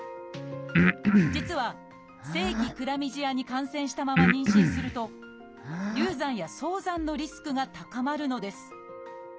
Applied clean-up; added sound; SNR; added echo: none; Breathing; -4 dB; none.